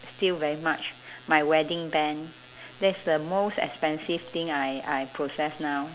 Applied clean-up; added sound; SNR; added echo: none; none; none; none.